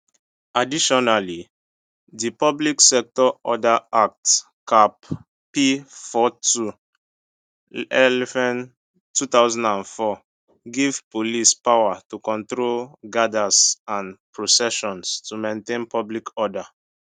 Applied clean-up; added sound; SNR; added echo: none; none; none; none.